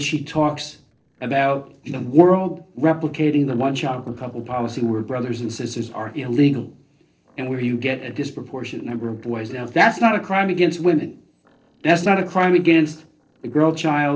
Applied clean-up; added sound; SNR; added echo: neural separator model SepFormer DNS4.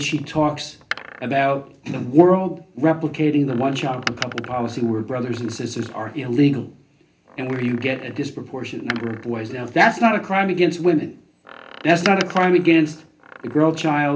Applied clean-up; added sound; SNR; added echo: none; Door; 17 dB; reverberation time 0.3 s.